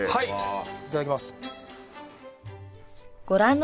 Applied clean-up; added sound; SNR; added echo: none; none; none; none.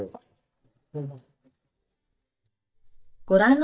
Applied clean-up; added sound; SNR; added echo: neural mask model DeepFilterNet 3.